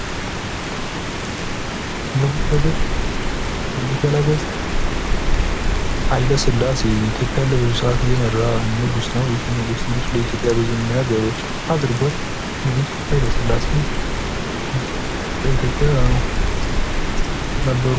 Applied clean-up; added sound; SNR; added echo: none; Rain; -2 dB; none.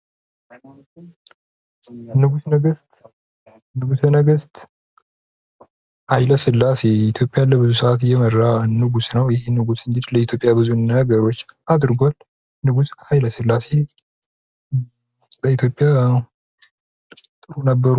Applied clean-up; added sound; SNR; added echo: none; none; none; none.